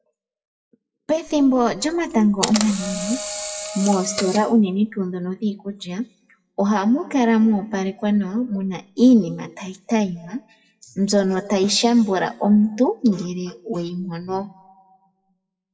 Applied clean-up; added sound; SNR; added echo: classical method WPE with log-MMSE.